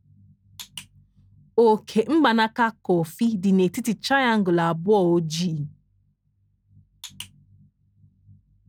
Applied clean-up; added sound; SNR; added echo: none; none; none; none.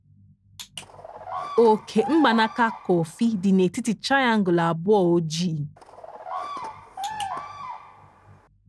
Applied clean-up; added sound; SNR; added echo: none; Bird vocalization, bird call, bird song; 11 dB; none.